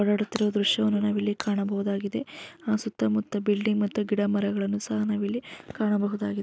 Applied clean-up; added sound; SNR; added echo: none; Shatter; 18 dB; none.